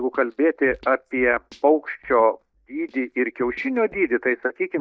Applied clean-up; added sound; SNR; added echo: neural mask model DeepFilterNet 3.